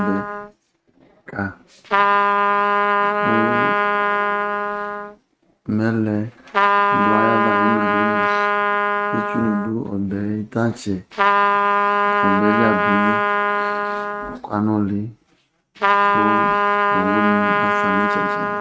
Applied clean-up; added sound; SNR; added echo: neural mask model RNNoise.